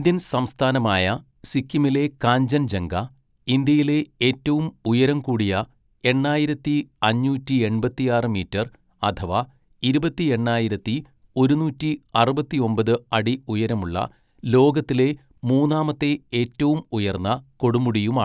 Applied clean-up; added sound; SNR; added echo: none; none; none; none.